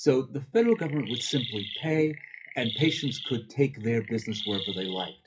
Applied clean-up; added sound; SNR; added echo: classical method WPE with log-MMSE.